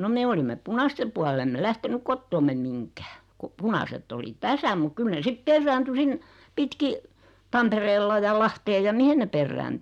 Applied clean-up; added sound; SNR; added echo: none; none; none; none.